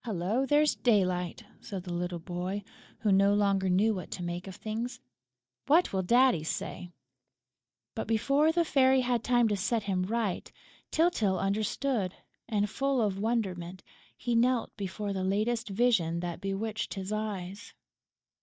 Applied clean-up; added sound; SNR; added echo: neural mask model DeepFilterNet 3.